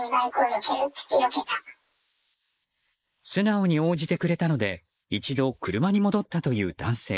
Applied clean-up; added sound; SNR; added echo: neural mask model Resemble Enhance denoiser.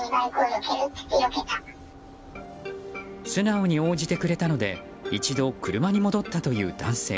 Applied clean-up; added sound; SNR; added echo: none; Thunder / Rain + Musical instrument; 19 dB; none.